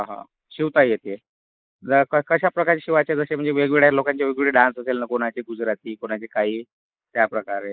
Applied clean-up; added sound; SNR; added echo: neural mask model Resemble Enhance denoiser.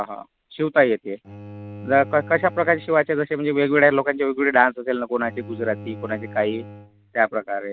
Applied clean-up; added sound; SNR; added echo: none; Bowed string instrument; 19 dB; none.